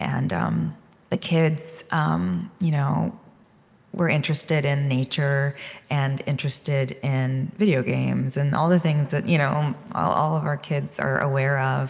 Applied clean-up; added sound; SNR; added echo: none; none; none; none.